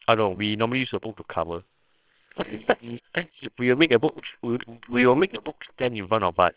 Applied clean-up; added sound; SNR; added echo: neural separator model SepFormer WHAMR!.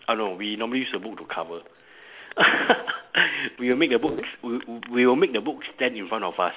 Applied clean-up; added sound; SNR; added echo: none; none; none; none.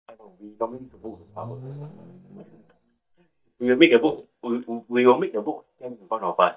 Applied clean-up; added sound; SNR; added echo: neural mask model DeepFilterNet 3.